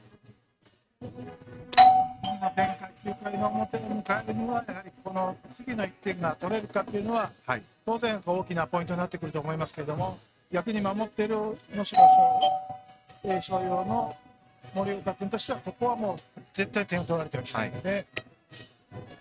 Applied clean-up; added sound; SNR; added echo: neural mask model RNNoise.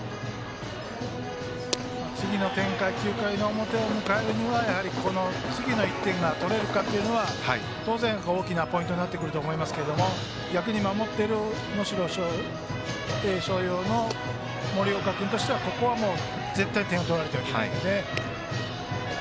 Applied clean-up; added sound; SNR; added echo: none; none; none; none.